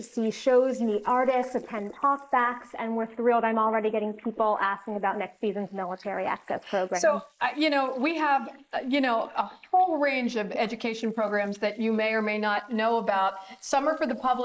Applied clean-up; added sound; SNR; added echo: neural mask model Resemble Enhance denoiser.